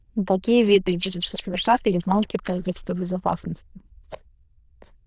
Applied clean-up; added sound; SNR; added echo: neural diffusion model UNIVERSE++.